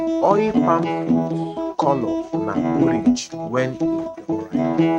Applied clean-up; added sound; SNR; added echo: neural mask model RNNoise.